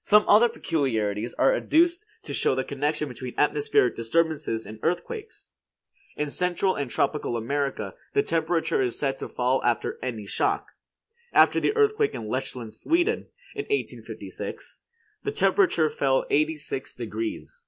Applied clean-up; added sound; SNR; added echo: none; none; none; none.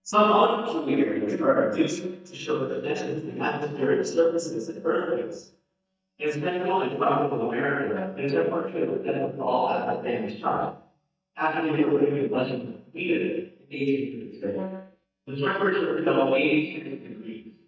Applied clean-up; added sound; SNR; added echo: neural mask model DeepFilterNet 3.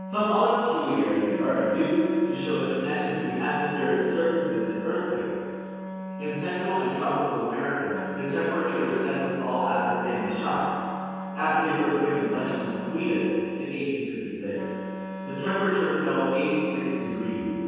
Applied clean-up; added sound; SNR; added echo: none; Wind instrument, woodwind instrument; 9 dB; reverberation time 2.1 s.